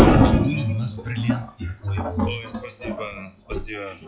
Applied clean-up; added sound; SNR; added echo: classical method log-MMSE.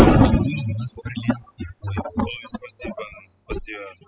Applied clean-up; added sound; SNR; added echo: classical method spectral subtraction.